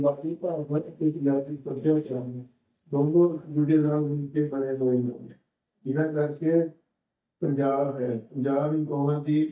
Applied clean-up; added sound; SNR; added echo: neural mask model DeepFilterNet 3.